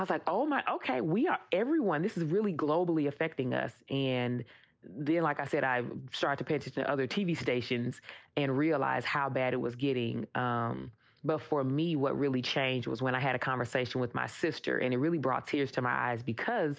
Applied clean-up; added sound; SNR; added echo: none; none; none; none.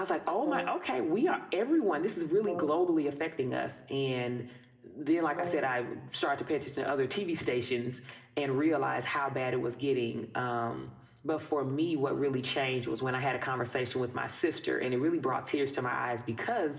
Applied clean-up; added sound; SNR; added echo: none; Brass instrument; 13 dB; reverberation time 0.8 s.